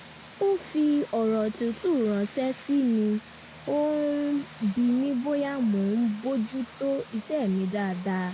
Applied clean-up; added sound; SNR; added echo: none; Vehicle; 20 dB; none.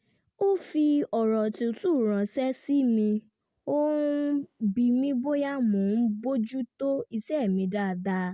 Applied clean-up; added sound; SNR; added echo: none; none; none; none.